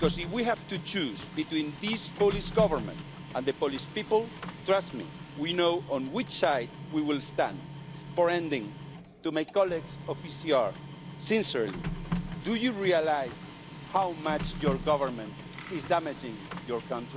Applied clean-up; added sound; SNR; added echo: none; Printer; 9 dB; none.